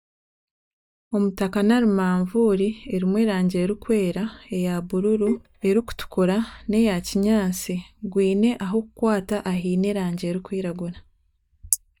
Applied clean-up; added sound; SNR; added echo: neural mask model DeepFilterNet 3.